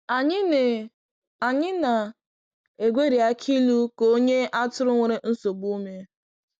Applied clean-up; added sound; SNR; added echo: none; none; none; none.